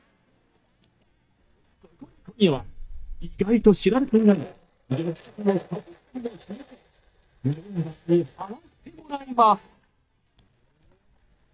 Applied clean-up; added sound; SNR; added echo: neural mask model DeepFilterNet 3.